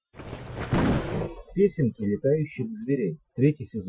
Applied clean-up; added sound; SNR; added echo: classical method Wiener filter.